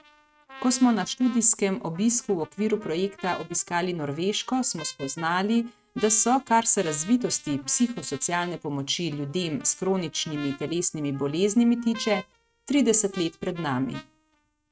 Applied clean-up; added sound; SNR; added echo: neural mask model RNNoise.